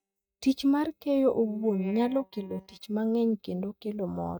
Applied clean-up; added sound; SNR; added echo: neural mask model DeepFilterNet 3.